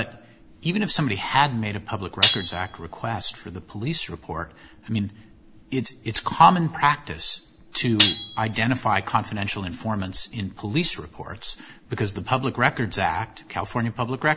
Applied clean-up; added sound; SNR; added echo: none; Cutlery, silverware; 1 dB; none.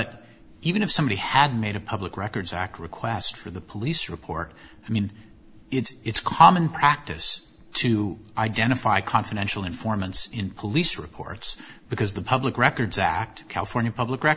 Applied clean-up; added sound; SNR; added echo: none; none; none; none.